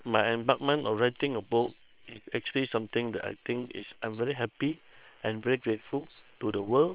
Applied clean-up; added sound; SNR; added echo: neural separator model SepFormer WHAM!.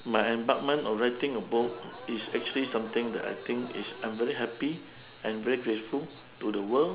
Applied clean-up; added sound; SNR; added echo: none; Alarm; 15 dB; none.